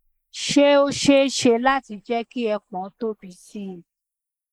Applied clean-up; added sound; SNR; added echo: neural mask model Resemble Enhance denoiser.